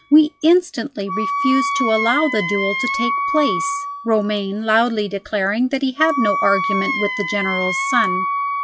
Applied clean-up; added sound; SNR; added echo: classical method log-MMSE.